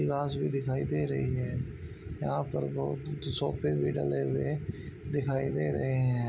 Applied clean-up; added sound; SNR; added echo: none; none; none; none.